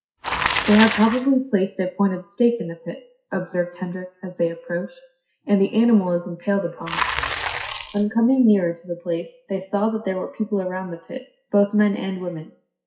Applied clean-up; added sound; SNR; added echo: classical method WPE with log-MMSE.